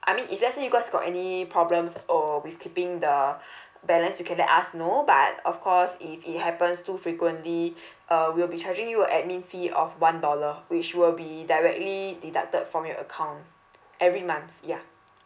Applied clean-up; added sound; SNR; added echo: none; none; none; none.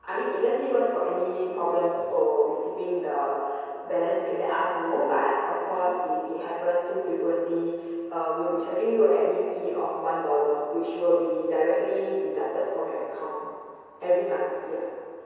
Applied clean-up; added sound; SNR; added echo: none; none; none; reverberation time 2.2 s.